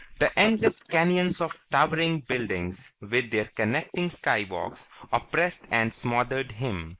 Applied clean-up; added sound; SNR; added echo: neural mask model Resemble Enhance denoiser.